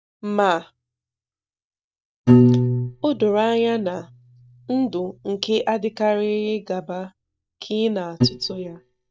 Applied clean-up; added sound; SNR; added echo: neural mask model DeepFilterNet 3.